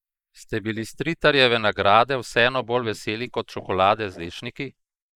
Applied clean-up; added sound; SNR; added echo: neural mask model Resemble Enhance denoiser.